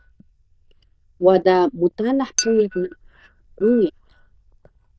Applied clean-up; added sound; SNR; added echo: neural diffusion model UNIVERSE++.